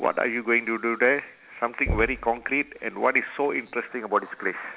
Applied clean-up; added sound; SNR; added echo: none; Knock / Wood; 11 dB; none.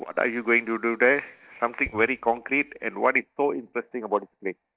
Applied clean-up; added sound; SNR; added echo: neural mask model DeepFilterNet 3.